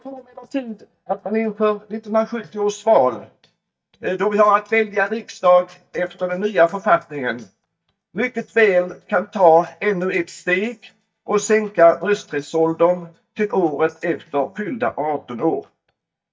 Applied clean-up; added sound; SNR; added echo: neural mask model DeepFilterNet 3.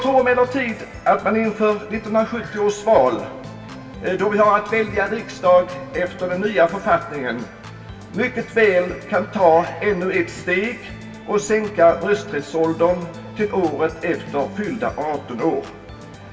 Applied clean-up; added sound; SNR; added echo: none; Organ; 17 dB; reverberation time 0.2 s.